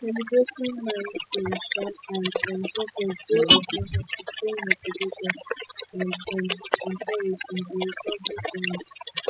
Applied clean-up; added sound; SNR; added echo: classical method spectral subtraction.